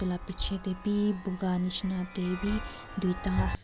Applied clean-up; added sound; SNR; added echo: none; Chime; 7 dB; none.